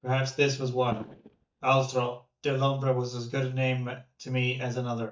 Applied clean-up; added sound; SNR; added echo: neural mask model DeepFilterNet 3.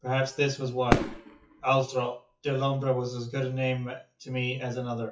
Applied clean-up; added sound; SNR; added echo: classical method WPE with log-MMSE.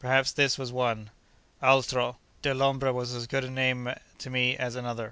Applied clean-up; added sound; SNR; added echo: none; none; none; none.